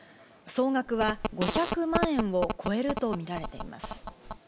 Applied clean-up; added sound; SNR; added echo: none; Fart + Telephone; 4 dB; none.